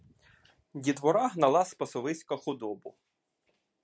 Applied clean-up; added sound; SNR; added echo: none; none; none; none.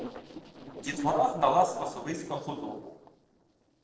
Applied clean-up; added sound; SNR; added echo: neural separator model SepFormer DNS4.